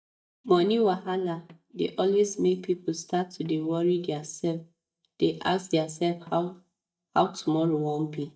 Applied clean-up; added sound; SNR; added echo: neural mask model DeepFilterNet 3.